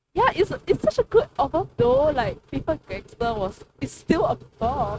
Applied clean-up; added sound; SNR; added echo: neural mask model RNNoise.